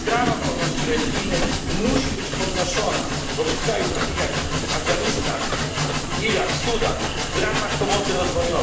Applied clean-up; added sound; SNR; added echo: none; Train; -2 dB; reverberation time 0.7 s.